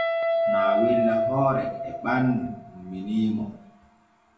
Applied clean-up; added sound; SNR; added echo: none; Guitar; -1 dB; reverberation time 0.7 s.